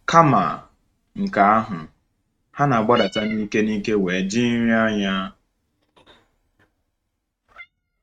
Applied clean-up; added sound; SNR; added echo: neural mask model RNNoise.